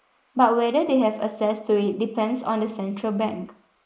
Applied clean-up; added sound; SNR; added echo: neural mask model Resemble Enhance denoiser.